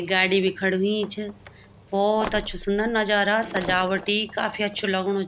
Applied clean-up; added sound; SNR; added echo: none; Slam; 15 dB; none.